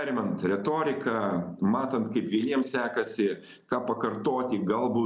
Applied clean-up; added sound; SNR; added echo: neural mask model Resemble Enhance denoiser.